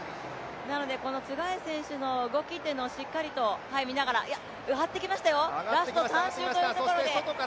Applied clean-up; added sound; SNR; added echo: none; none; none; none.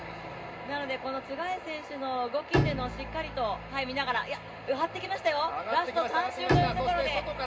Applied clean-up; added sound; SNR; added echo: none; Bowed string instrument; 4 dB; reverberation time 0.2 s.